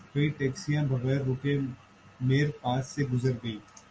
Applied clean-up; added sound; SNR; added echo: none; none; none; none.